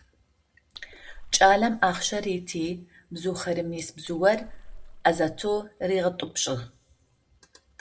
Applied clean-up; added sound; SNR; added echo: none; Splash, splatter; 15 dB; reverberation time 0.3 s.